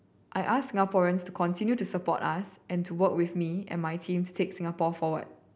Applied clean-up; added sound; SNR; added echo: none; none; none; none.